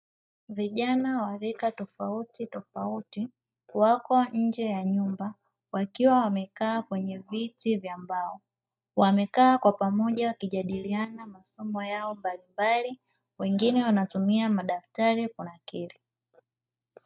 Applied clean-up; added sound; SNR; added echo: neural mask model DeepFilterNet 3.